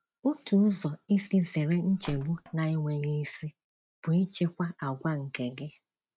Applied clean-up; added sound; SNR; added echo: neural mask model RNNoise.